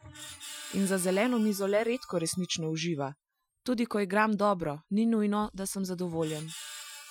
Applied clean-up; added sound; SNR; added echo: classical method Wiener filter.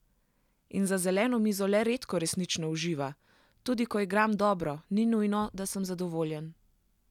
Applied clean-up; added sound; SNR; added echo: none; none; none; none.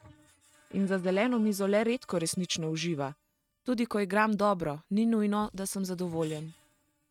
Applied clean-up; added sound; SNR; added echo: neural mask model RNNoise.